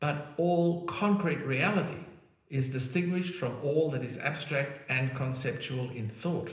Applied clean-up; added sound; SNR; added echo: none; none; none; reverberation time 0.9 s.